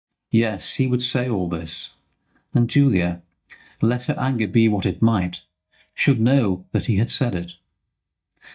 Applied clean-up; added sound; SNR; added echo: neural mask model DeepFilterNet 3.